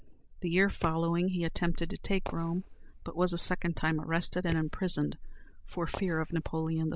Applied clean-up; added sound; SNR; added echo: none; Fireworks; 16 dB; none.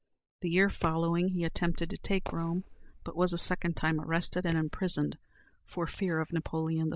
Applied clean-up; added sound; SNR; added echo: neural mask model DeepFilterNet 3.